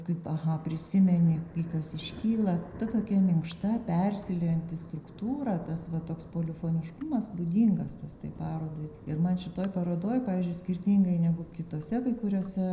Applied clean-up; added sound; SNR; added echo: none; Thunder; 19 dB; reverberation time 0.7 s.